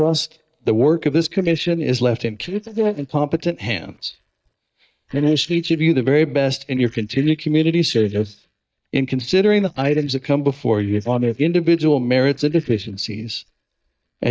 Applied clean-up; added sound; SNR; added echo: neural mask model DeepFilterNet 3.